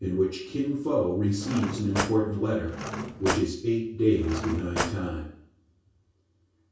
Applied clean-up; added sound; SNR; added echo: none; Cutlery, silverware / Drawer open or close; 6 dB; reverberation time 0.6 s.